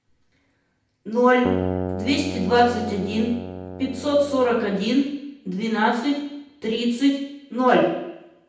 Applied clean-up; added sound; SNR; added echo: none; Keyboard (musical); 7 dB; reverberation time 0.8 s.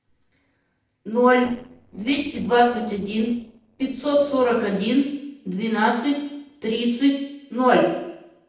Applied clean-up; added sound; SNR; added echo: neural separator model SepFormer DNS4.